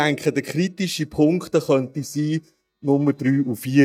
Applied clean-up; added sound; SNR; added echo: neural mask model DeepFilterNet 3.